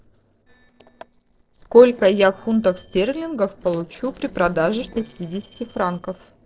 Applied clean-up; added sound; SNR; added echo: neural separator model SepFormer DNS4.